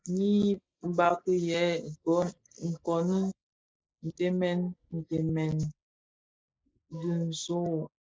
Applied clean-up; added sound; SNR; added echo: neural mask model Resemble Enhance denoiser.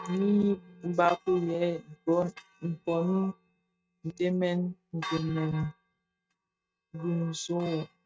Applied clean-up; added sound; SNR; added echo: neural mask model RNNoise.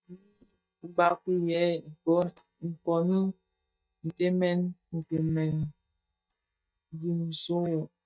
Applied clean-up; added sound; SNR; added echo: neural mask model DeepFilterNet 3.